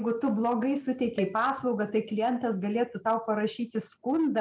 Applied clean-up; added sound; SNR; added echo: none; Dishes, pots, and pans; 19 dB; none.